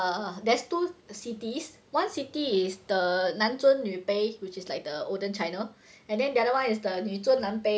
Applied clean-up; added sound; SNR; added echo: none; none; none; none.